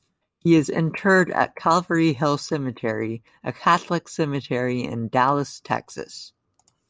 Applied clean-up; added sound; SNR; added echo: none; none; none; none.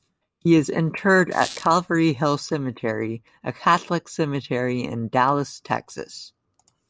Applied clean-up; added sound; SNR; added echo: none; Squeak; 16 dB; none.